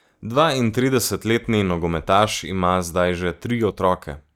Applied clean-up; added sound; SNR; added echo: neural mask model DeepFilterNet 3.